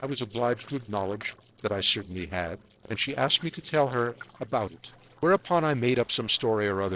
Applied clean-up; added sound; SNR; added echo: neural separator model SepFormer DNS4.